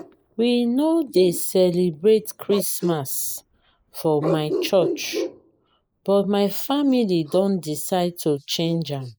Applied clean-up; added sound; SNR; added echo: neural mask model Resemble Enhance denoiser.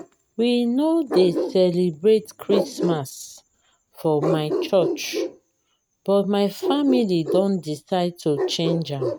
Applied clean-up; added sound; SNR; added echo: neural mask model RNNoise.